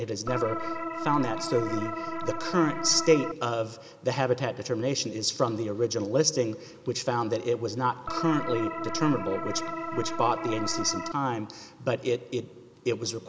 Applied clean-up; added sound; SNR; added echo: none; Organ; 4 dB; none.